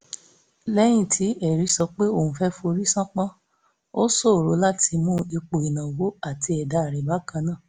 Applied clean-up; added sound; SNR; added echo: none; none; none; none.